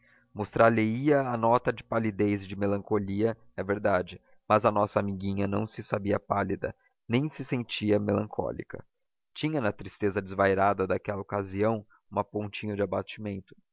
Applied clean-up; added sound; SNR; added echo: none; none; none; none.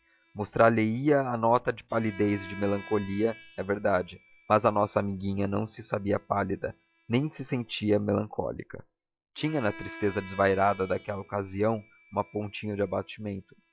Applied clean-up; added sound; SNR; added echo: classical method log-MMSE.